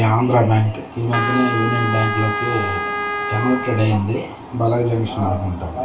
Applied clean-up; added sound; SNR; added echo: none; Trumpet; 4 dB; reverberation time 0.3 s.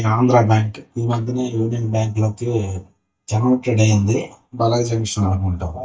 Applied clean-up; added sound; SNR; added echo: neural mask model DeepFilterNet 3.